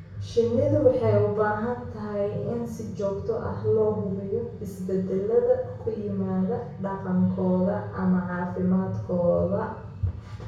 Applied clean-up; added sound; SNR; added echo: none; none; none; reverberation time 0.6 s.